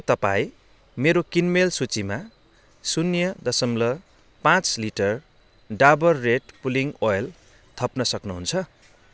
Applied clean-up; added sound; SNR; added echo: none; none; none; none.